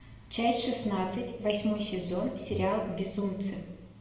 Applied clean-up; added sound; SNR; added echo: none; Breathing; 10 dB; reverberation time 1.0 s.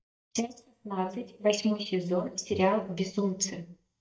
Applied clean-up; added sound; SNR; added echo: neural mask model DeepFilterNet 3.